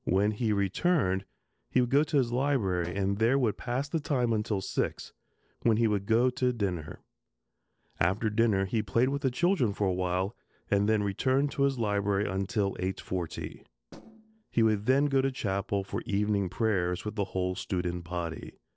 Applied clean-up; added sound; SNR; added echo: neural separator model SepFormer DNS4.